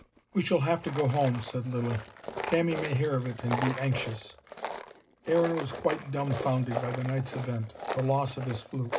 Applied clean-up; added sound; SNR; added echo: none; Tools; 8 dB; reverberation time 0.2 s.